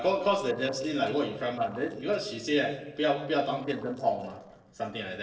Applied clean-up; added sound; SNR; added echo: neural separator model SepFormer DNS4.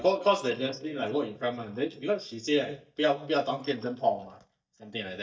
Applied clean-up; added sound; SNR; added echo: neural mask model DeepFilterNet 3.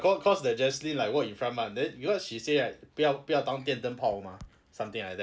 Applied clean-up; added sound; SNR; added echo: none; none; none; none.